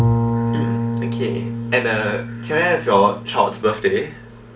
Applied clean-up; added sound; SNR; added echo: none; Bowed string instrument; 2 dB; reverberation time 0.2 s.